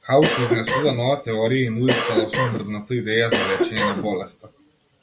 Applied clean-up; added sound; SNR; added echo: none; Cough; 0 dB; none.